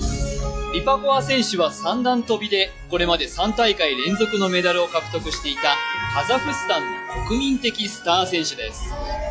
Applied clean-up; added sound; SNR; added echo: classical method log-MMSE.